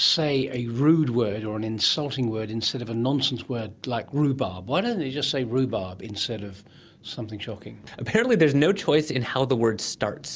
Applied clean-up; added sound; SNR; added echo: none; none; none; none.